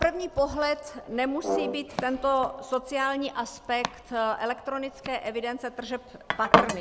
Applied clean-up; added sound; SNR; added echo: none; Domestic sounds, home sounds + Brass instrument; 3 dB; none.